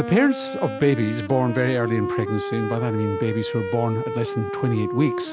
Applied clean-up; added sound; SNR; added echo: none; Wind instrument, woodwind instrument; 6 dB; none.